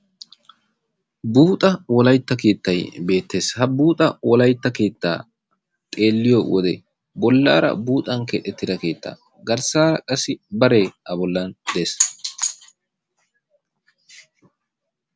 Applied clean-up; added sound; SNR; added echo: none; none; none; none.